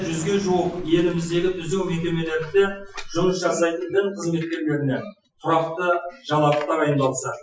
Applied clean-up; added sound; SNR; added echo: classical method Wiener filter.